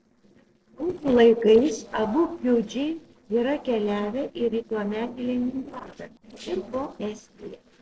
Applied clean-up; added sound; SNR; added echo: neural separator model SepFormer DNS4.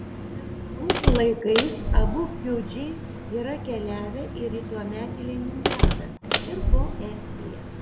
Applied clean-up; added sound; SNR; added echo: none; Slam; -4 dB; none.